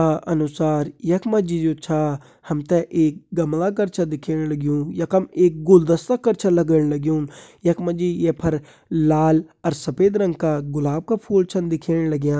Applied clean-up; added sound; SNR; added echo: none; none; none; none.